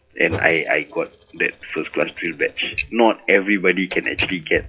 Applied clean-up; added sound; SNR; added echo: classical method WPE with log-MMSE.